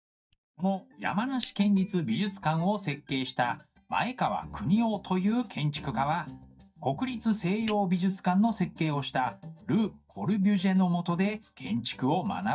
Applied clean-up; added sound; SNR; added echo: neural mask model DeepFilterNet 3.